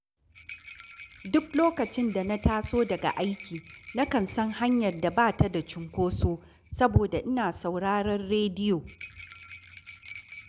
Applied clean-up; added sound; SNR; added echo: none; Rattle; 13 dB; none.